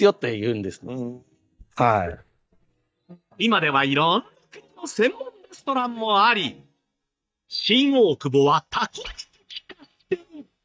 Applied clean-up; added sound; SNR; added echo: neural mask model DeepFilterNet 3.